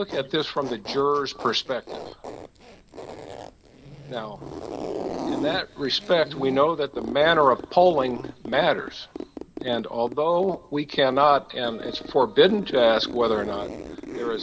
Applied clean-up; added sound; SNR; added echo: none; Zipper (clothing); 12 dB; none.